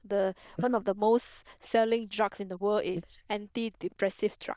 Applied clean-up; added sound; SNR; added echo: neural diffusion model UNIVERSE++.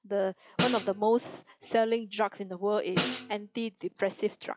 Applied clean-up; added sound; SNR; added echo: classical method log-MMSE.